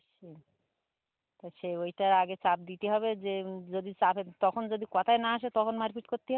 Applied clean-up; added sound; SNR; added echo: none; none; none; none.